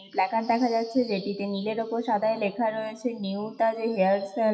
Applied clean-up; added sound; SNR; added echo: classical method WPE with log-MMSE.